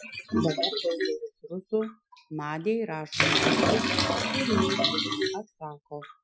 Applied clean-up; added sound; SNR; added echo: classical method Wiener filter.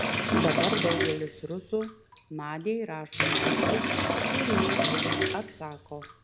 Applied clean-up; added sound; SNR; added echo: none; Bathtub (filling or washing) / Liquid; -4 dB; none.